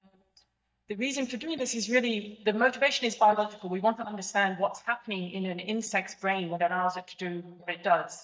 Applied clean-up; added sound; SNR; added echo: neural mask model DeepFilterNet 3.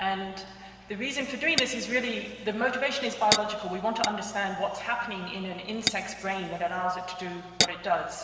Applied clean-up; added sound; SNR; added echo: none; Tap / Glass; 6 dB; reverberation time 2.1 s.